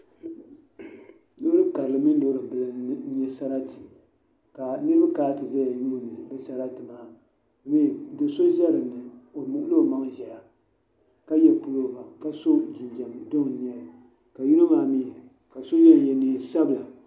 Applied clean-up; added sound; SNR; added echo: none; none; none; none.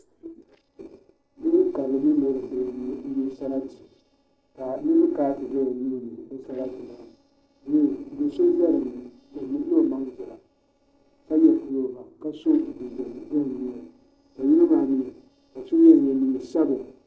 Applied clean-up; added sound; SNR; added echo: neural separator model SepFormer DNS4.